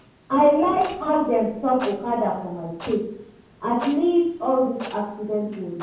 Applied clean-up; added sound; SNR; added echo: none; Clock; 18 dB; reverberation time 0.9 s.